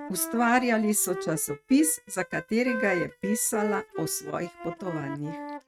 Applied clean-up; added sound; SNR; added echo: neural mask model RNNoise.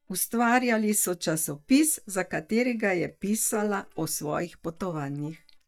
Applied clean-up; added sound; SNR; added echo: neural mask model DeepFilterNet 3.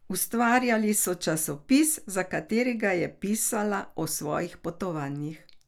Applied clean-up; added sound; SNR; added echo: none; none; none; none.